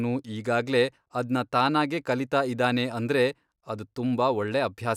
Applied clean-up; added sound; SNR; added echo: none; none; none; none.